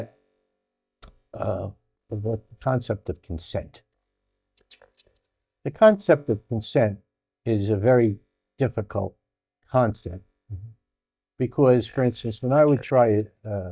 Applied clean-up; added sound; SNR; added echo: neural mask model DeepFilterNet 3.